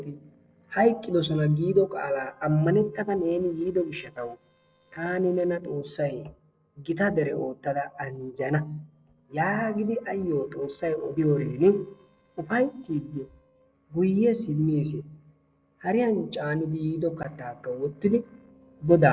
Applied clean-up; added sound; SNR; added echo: neural separator model SepFormer DNS4.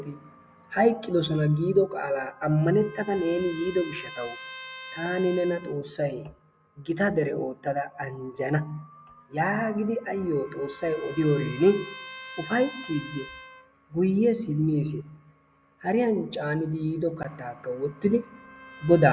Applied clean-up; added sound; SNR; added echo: none; Trumpet; 19 dB; none.